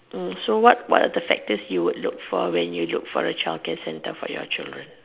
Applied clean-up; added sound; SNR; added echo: none; none; none; none.